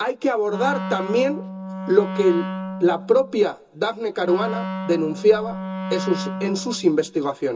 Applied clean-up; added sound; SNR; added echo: none; Wind instrument, woodwind instrument; 8 dB; reverberation time 0.2 s.